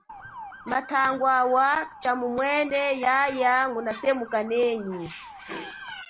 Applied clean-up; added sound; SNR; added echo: none; Motor vehicle (road) / Siren; 18 dB; none.